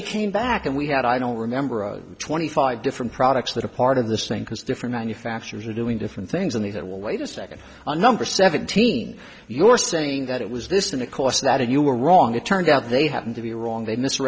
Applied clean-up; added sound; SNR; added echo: none; none; none; none.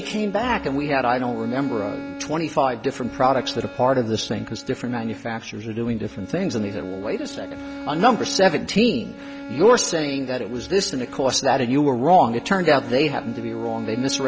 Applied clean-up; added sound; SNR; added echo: none; Bowed string instrument; 14 dB; none.